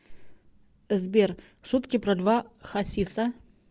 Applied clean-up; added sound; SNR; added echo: none; none; none; none.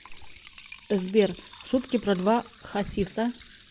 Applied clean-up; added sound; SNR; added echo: none; Liquid; 19 dB; none.